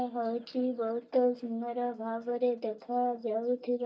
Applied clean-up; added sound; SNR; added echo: neural mask model DeepFilterNet 3.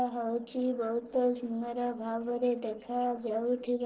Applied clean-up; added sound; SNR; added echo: neural separator model SepFormer DNS4.